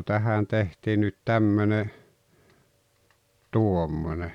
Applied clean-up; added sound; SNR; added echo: none; none; none; none.